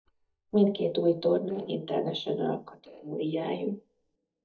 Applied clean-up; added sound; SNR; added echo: neural mask model DeepFilterNet 3.